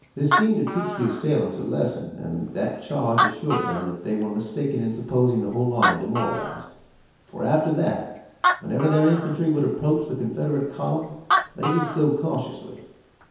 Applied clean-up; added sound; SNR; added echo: none; Animal; 5 dB; reverberation time 1.0 s.